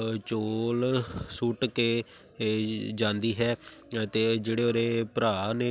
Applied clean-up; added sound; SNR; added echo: none; none; none; none.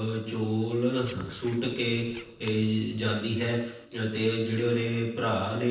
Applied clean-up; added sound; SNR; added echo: neural separator model SepFormer DNS4.